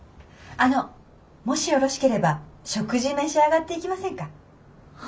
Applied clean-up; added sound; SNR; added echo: none; none; none; none.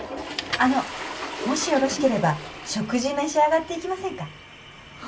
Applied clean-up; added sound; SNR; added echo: none; Toilet flush / Water; 9 dB; none.